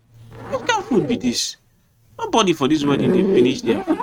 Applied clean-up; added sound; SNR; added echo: neural mask model RNNoise.